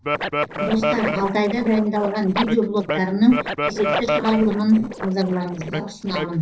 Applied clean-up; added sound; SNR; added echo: neural separator model SepFormer DNS4.